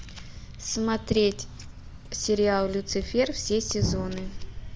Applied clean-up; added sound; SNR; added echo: none; Thump, thud; 7 dB; none.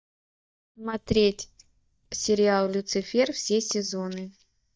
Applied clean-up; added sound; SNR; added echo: neural mask model DeepFilterNet 3.